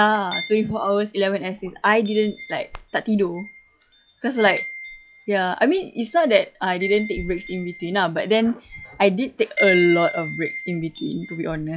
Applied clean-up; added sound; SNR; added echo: classical method log-MMSE.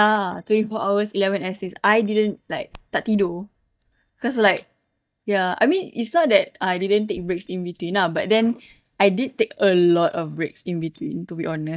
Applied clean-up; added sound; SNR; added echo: neural mask model DeepFilterNet 3.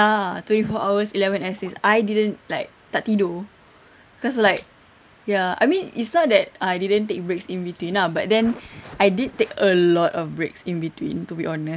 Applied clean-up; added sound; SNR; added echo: none; none; none; none.